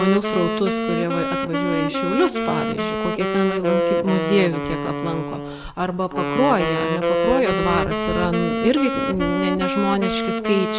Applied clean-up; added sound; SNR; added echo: none; Wind instrument, woodwind instrument; 0 dB; none.